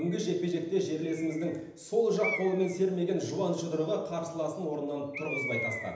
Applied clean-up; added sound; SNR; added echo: none; Bird; 11 dB; reverberation time 0.9 s.